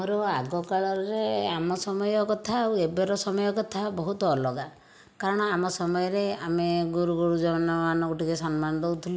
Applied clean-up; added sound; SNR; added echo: none; none; none; none.